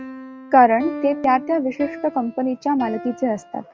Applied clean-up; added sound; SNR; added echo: none; Piano; 14 dB; none.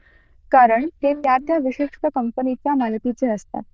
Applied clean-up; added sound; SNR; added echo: neural diffusion model UNIVERSE++.